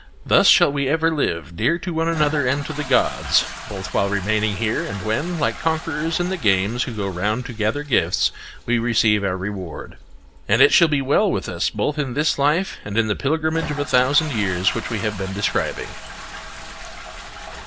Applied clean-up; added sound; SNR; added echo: none; Toilet flush; 13 dB; none.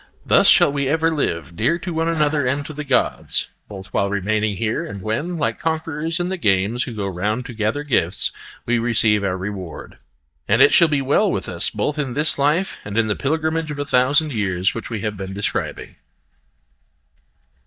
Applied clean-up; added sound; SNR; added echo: neural mask model DeepFilterNet 3.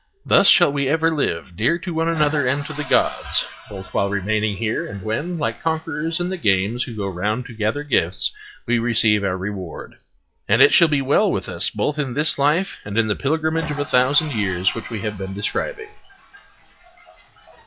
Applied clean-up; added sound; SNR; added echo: classical method log-MMSE.